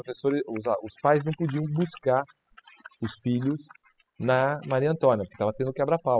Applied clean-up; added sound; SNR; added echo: classical method spectral subtraction.